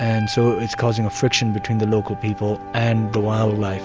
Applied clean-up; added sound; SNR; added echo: none; Wind instrument, woodwind instrument; 13 dB; none.